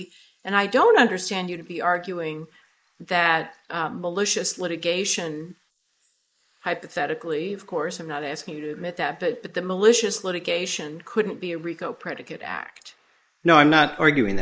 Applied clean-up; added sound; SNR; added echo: neural mask model Resemble Enhance denoiser.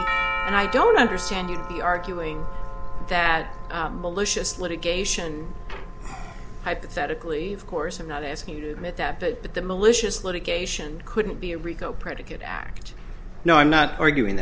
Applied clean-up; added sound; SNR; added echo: none; Doorbell; 12 dB; none.